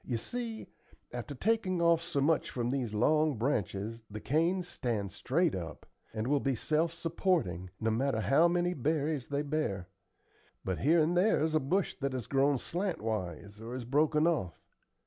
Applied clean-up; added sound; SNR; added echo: none; none; none; none.